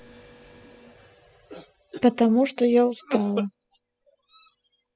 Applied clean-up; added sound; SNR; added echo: classical method spectral subtraction.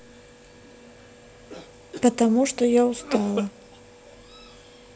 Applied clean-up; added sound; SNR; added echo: none; Cough; 9 dB; none.